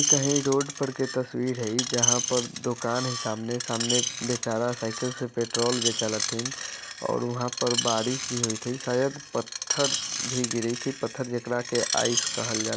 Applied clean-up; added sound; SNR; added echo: none; Screech; 2 dB; none.